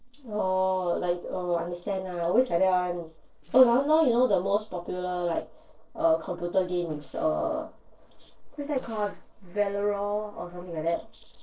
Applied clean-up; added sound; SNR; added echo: neural separator model SepFormer DNS4.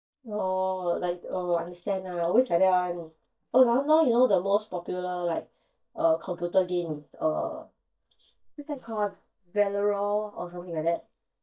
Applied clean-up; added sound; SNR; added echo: neural mask model DeepFilterNet 3.